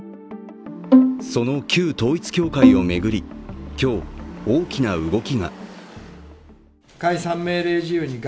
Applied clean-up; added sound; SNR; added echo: none; Bowed string instrument; -4 dB; none.